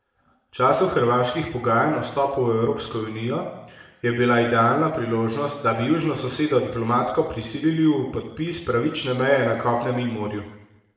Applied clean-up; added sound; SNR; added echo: none; none; none; reverberation time 0.8 s.